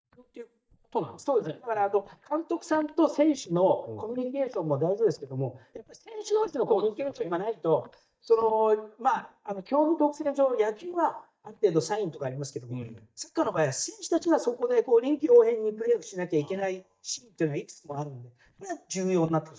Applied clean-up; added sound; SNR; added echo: neural mask model DeepFilterNet 3.